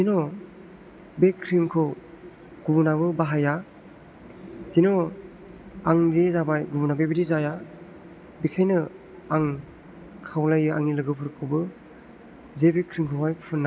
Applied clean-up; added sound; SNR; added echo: none; none; none; none.